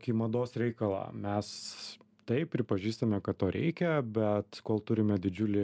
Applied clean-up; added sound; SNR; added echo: none; none; none; none.